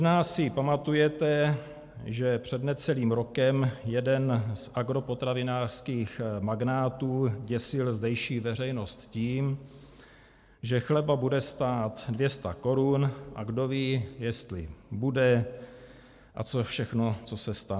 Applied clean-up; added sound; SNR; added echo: none; none; none; none.